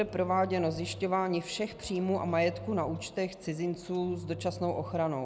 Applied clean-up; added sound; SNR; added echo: none; Engine; 15 dB; none.